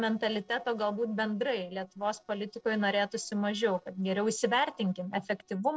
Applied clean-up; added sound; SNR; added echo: neural separator model SepFormer DNS4.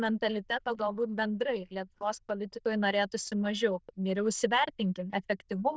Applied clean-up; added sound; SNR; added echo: neural diffusion model UNIVERSE++.